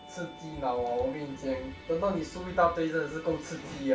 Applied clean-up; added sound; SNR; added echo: none; Musical instrument; 19 dB; reverberation time 0.2 s.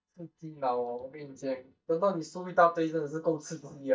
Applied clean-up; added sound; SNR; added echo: neural mask model DeepFilterNet 3.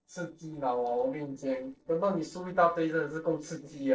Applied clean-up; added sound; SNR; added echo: neural separator model SepFormer DNS4.